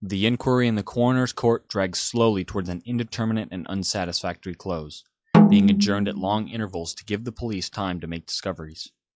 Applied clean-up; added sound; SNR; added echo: classical method log-MMSE.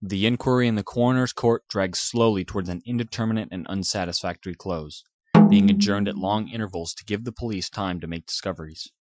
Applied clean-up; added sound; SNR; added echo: classical method Wiener filter.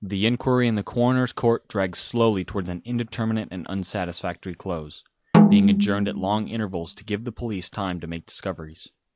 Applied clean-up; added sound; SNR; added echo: none; Snare drum; -4 dB; none.